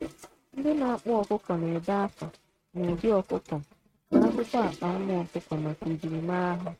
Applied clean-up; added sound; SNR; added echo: neural mask model RNNoise.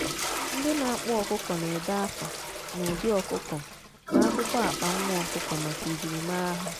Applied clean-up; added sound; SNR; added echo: none; Toilet flush; 1 dB; none.